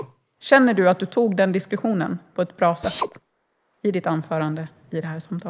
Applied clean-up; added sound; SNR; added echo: neural mask model Resemble Enhance denoiser.